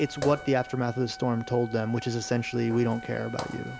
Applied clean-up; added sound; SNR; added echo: none; Walk, footsteps + Trumpet; 13 dB; none.